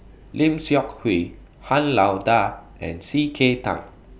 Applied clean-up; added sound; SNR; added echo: none; none; none; none.